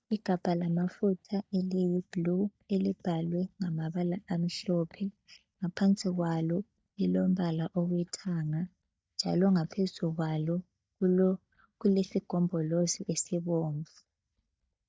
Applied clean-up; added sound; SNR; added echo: neural mask model DeepFilterNet 3.